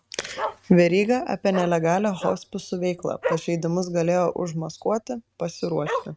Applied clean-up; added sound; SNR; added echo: neural mask model RNNoise.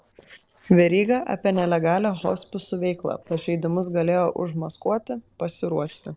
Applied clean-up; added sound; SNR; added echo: neural separator model SepFormer DNS4.